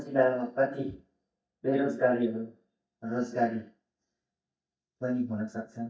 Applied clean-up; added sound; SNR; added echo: neural mask model DeepFilterNet 3.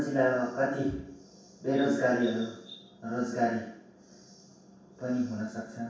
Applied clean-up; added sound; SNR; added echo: none; Bird vocalization, bird call, bird song; 20 dB; reverberation time 0.7 s.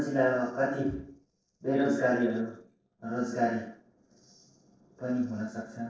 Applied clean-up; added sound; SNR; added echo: neural separator model SepFormer DNS4.